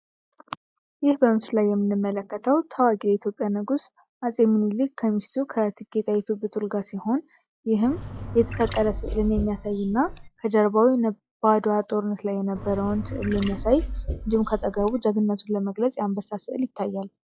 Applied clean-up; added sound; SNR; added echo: classical method log-MMSE.